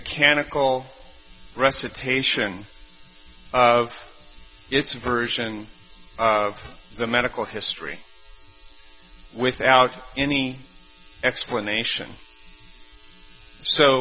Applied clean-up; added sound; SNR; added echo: none; none; none; none.